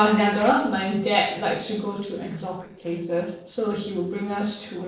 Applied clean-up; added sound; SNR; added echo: neural separator model SepFormer DNS4.